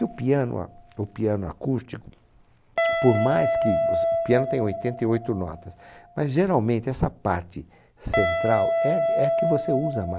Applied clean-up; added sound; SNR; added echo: none; Guitar; 1 dB; none.